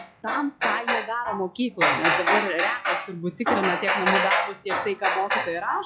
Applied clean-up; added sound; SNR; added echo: classical method log-MMSE.